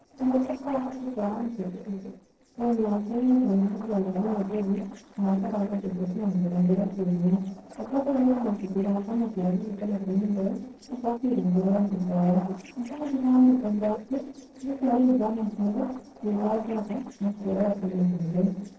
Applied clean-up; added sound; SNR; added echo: neural separator model SepFormer DNS4.